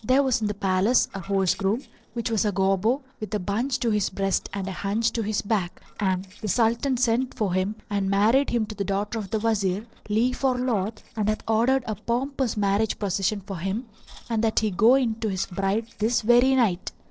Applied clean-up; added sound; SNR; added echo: neural separator model SepFormer DNS4.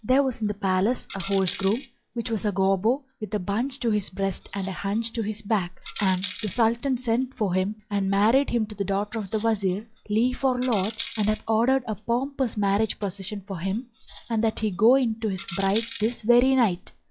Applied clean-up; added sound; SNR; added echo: classical method log-MMSE.